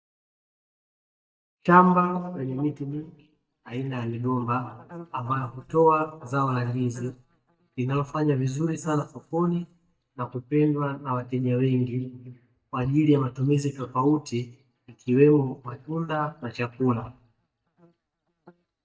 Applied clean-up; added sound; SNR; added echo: neural mask model DeepFilterNet 3.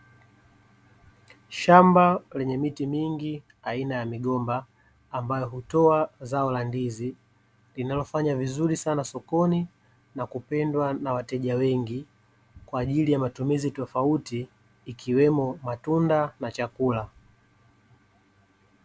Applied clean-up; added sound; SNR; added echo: none; none; none; none.